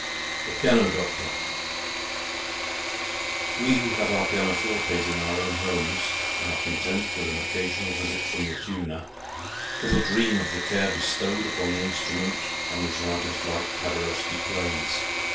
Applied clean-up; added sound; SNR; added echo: none; Engine / Mechanisms; 0 dB; reverberation time 0.2 s.